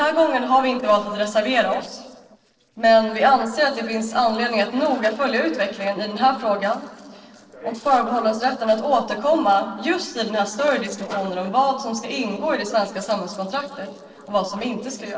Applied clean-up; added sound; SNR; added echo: neural separator model SepFormer DNS4.